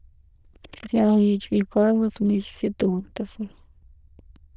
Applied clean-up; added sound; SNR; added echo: neural diffusion model UNIVERSE++.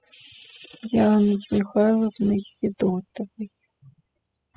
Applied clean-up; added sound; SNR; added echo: classical method spectral subtraction.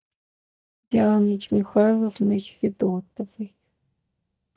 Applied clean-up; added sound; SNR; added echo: neural mask model DeepFilterNet 3.